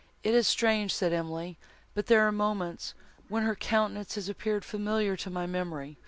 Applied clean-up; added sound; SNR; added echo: none; none; none; none.